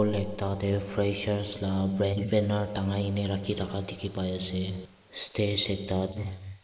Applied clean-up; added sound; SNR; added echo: neural mask model Resemble Enhance denoiser.